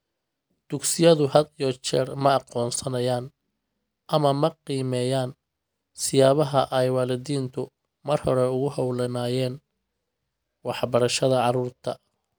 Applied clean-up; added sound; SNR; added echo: none; none; none; none.